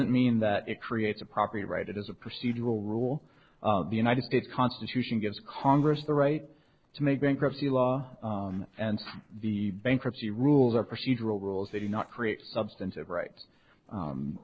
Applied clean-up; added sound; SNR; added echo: neural separator model SepFormer DNS4.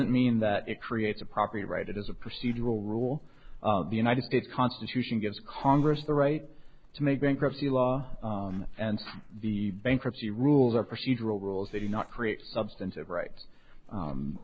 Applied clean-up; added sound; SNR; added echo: none; Meow / Purr; 14 dB; none.